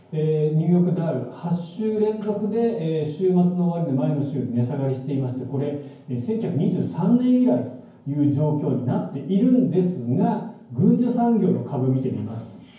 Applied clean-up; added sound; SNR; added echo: none; none; none; reverberation time 0.9 s.